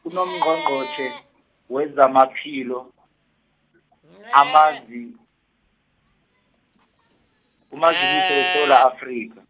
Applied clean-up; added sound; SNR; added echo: none; Livestock, farm animals, working animals; 8 dB; none.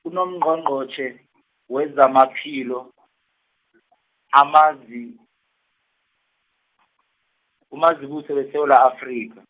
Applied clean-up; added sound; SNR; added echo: none; none; none; none.